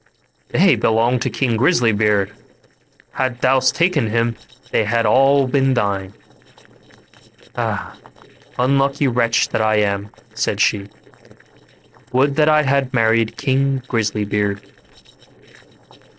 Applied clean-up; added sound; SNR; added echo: neural separator model SepFormer DNS4.